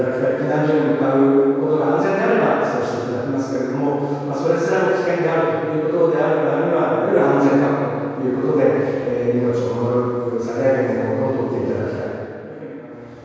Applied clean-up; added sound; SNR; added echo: none; none; none; reverberation time 2.2 s.